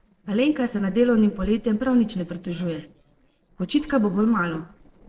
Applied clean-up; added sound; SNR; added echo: neural separator model SepFormer DNS4.